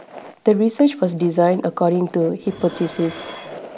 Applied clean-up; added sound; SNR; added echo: none; Dishes, pots, and pans; 20 dB; none.